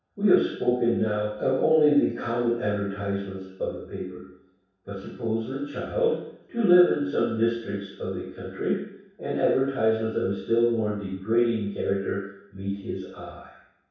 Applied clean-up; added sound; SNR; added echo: none; none; none; reverberation time 0.7 s.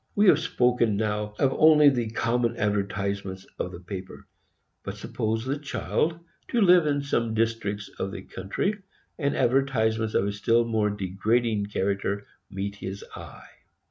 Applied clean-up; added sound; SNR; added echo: none; none; none; none.